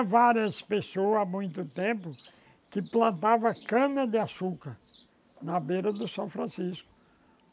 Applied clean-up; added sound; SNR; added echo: none; none; none; none.